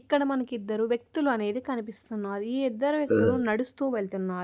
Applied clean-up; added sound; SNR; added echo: none; Burping, eructation; -2 dB; none.